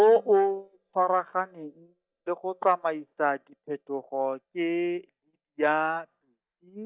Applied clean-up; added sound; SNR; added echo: neural mask model DeepFilterNet 3.